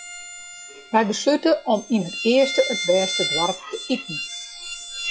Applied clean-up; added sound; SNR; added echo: classical method log-MMSE.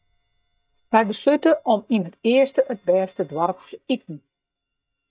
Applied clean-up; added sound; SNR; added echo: neural mask model DeepFilterNet 3.